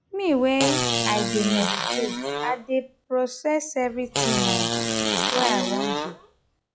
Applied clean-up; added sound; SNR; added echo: classical method log-MMSE.